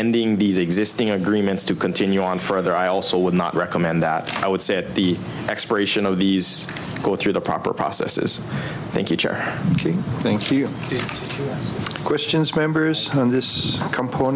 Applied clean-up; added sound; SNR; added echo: none; none; none; none.